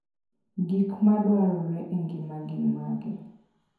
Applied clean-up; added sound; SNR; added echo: none; none; none; reverberation time 0.9 s.